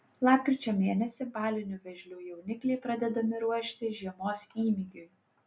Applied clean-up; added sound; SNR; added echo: none; none; none; none.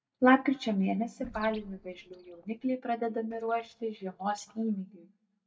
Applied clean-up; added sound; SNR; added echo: neural mask model DeepFilterNet 3.